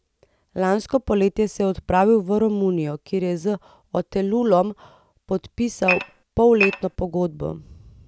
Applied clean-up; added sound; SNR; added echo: none; Dishes, pots, and pans / Glass; 2 dB; none.